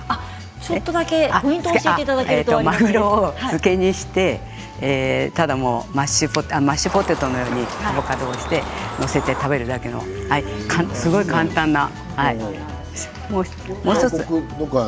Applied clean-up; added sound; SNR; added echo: none; Chicken, rooster; 8 dB; none.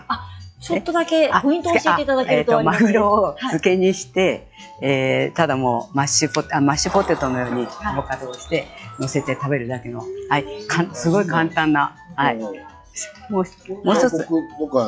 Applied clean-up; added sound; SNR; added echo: classical method log-MMSE.